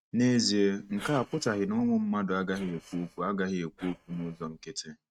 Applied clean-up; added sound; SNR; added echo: neural mask model RNNoise.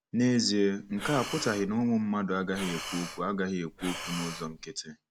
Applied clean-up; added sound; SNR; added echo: none; Breathing; 11 dB; none.